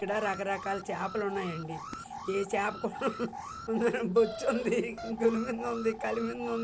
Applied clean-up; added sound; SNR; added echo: none; Alarm; 11 dB; none.